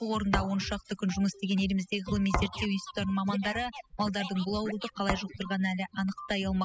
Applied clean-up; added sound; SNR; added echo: classical method spectral subtraction.